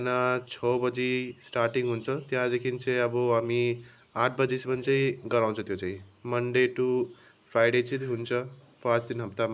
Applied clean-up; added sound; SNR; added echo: none; none; none; none.